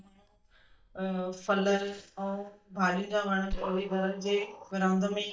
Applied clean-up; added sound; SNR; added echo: neural mask model DeepFilterNet 3.